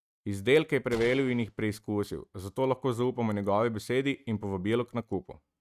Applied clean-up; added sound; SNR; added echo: neural mask model RNNoise.